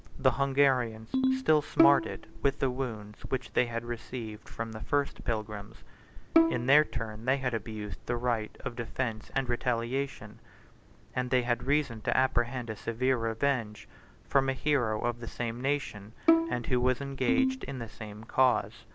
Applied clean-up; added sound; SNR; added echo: none; Bowed string instrument + Ringtone; 1 dB; none.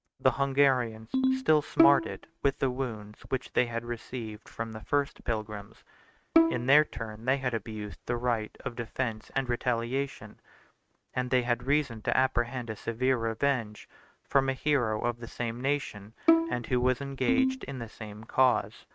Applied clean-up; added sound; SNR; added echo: neural mask model RNNoise.